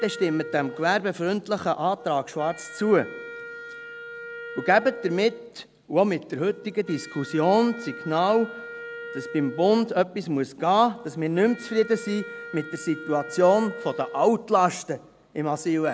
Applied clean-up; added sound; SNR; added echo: none; Wind instrument, woodwind instrument; 15 dB; none.